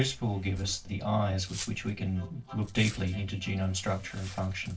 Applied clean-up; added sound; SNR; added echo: neural separator model SepFormer DNS4.